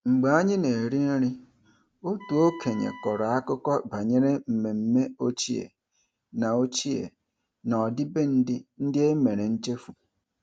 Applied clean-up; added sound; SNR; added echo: none; Wind instrument, woodwind instrument; 20 dB; none.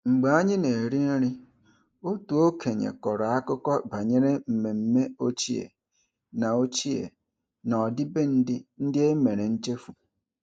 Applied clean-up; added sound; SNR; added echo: neural mask model Resemble Enhance denoiser.